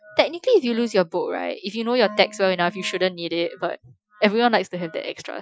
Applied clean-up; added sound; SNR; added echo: classical method Wiener filter.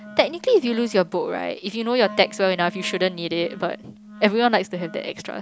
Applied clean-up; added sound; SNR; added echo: none; Wind instrument, woodwind instrument; 19 dB; none.